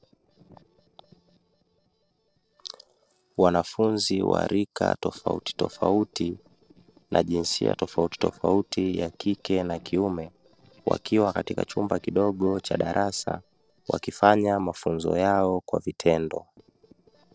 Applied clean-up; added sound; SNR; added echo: neural separator model SepFormer DNS4.